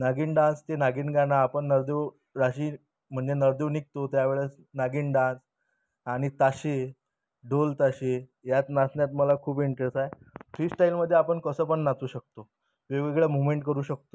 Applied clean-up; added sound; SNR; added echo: none; none; none; none.